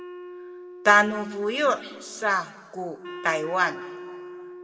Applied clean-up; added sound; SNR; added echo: none; Wind instrument, woodwind instrument; 15 dB; reverberation time 1.3 s.